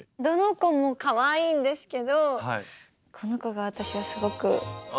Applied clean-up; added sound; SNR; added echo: none; none; none; none.